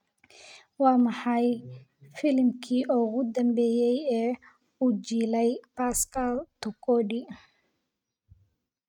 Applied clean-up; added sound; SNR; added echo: neural mask model RNNoise.